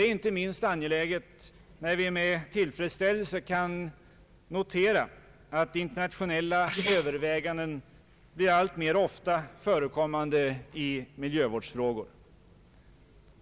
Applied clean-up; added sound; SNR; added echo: neural mask model Resemble Enhance denoiser.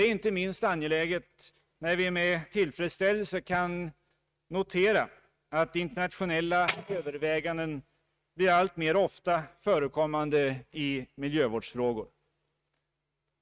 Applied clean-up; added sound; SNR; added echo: neural mask model RNNoise.